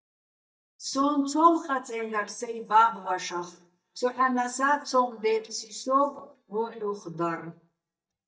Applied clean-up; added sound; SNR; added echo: neural mask model DeepFilterNet 3.